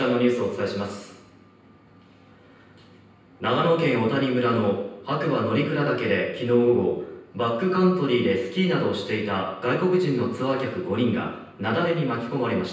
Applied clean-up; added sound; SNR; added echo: none; none; none; reverberation time 0.9 s.